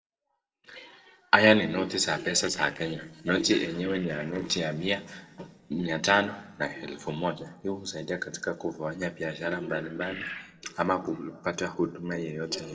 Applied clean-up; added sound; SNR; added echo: neural separator model SepFormer DNS4.